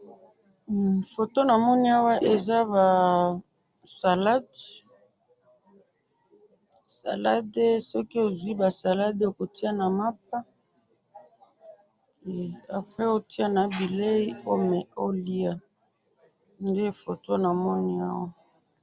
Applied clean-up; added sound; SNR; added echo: none; none; none; none.